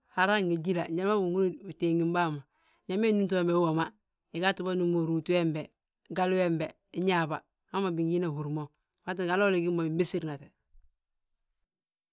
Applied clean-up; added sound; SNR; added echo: none; none; none; none.